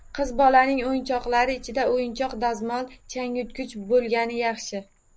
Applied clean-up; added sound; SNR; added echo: none; Frog; 19 dB; none.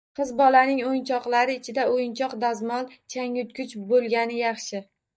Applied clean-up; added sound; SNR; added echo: neural mask model DeepFilterNet 3.